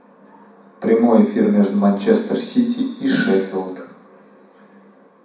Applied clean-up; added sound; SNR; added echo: none; none; none; reverberation time 0.6 s.